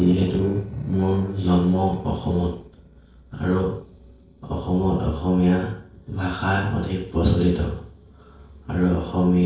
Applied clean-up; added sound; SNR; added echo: neural separator model SepFormer DNS4.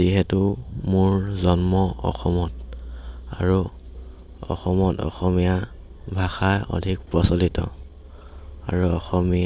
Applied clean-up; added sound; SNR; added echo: none; none; none; none.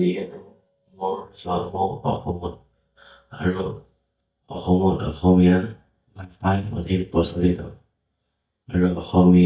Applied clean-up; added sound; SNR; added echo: neural mask model DeepFilterNet 3.